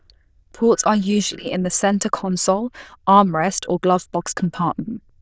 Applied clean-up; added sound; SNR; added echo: neural diffusion model UNIVERSE++.